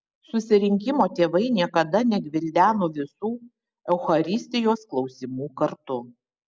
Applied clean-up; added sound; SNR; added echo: none; none; none; none.